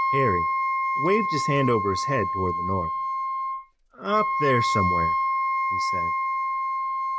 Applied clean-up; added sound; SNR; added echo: none; Wind instrument, woodwind instrument; -3 dB; none.